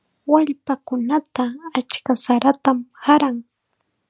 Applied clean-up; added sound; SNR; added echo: none; none; none; none.